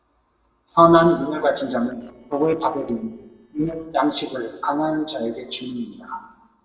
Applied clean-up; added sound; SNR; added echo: neural separator model SepFormer DNS4.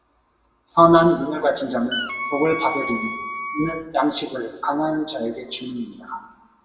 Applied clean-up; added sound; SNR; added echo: none; Wind instrument, woodwind instrument; 7 dB; reverberation time 1.0 s.